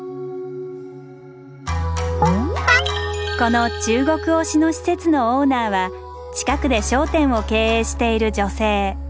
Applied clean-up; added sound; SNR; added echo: none; none; none; none.